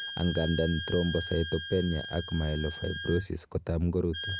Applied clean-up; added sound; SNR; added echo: none; Wind instrument, woodwind instrument; 10 dB; none.